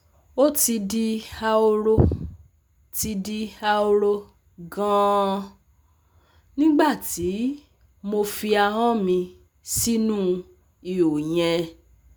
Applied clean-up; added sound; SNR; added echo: none; none; none; none.